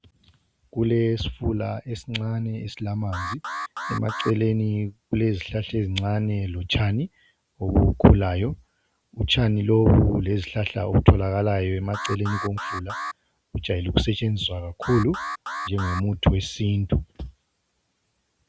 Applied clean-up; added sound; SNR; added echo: none; Alarm; 9 dB; none.